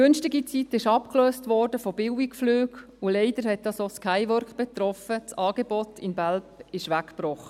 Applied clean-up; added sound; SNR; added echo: none; none; none; none.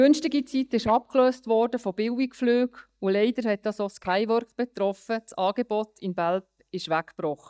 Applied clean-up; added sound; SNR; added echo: neural mask model DeepFilterNet 3.